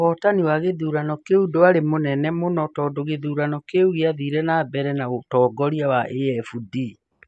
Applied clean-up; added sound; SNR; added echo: none; none; none; none.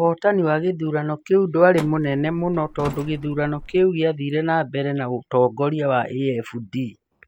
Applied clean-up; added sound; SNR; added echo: none; Truck; 16 dB; none.